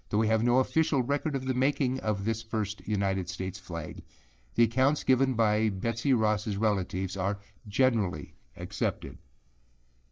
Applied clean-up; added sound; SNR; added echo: neural mask model Resemble Enhance denoiser.